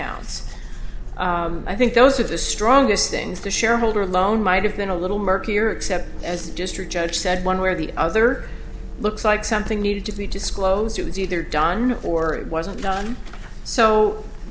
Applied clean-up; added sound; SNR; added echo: none; Drawer open or close + Musical instrument; 20 dB; none.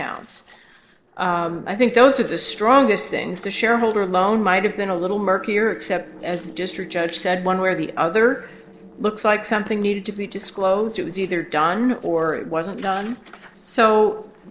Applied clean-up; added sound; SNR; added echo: neural separator model SepFormer DNS4.